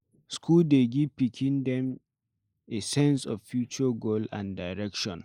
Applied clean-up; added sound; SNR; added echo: neural mask model Resemble Enhance denoiser.